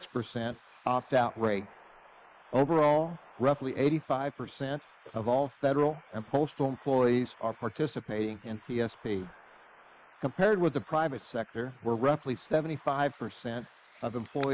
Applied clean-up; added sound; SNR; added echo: neural mask model Resemble Enhance denoiser.